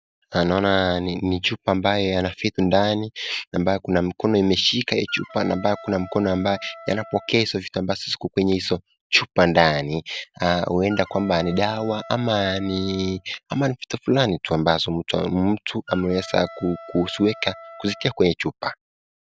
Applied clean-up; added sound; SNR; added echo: none; Wind instrument, woodwind instrument; 18 dB; none.